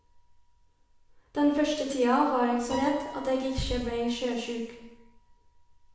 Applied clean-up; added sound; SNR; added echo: none; Piano; 18 dB; reverberation time 0.9 s.